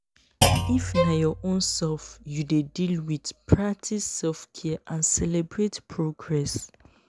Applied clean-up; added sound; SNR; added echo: none; Thump, thud + Bowed string instrument; 1 dB; none.